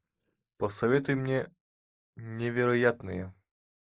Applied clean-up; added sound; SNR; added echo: neural mask model Resemble Enhance denoiser.